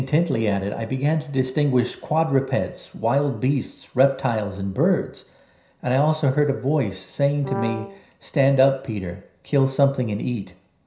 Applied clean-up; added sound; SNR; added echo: none; Brass instrument; 9 dB; reverberation time 0.5 s.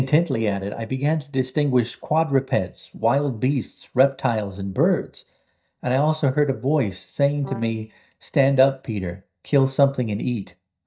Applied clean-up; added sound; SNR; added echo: neural mask model DeepFilterNet 3.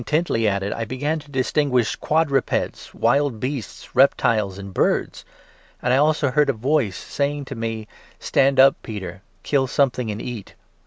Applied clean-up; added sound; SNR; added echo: none; none; none; none.